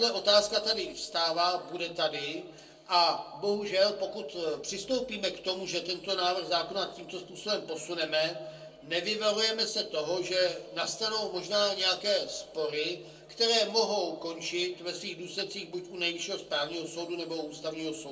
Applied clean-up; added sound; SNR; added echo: neural separator model SepFormer DNS4.